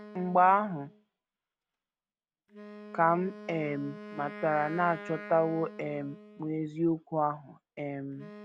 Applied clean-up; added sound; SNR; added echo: none; Wind instrument, woodwind instrument; 16 dB; none.